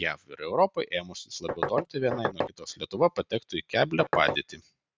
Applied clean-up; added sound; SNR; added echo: neural mask model RNNoise.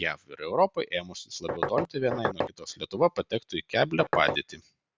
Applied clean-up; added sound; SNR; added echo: none; Knock; 1 dB; none.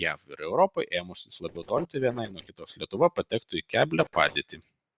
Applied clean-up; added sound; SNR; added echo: neural separator model SepFormer DNS4.